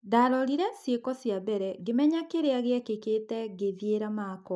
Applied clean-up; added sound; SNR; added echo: none; none; none; none.